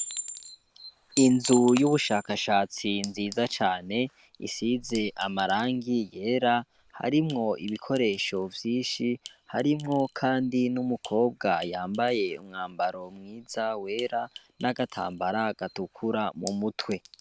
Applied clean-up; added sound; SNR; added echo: none; Chink, clink; 16 dB; none.